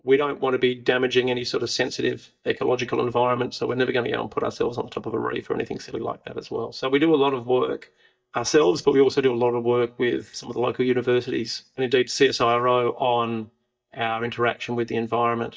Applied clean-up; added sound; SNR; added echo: neural mask model DeepFilterNet 3.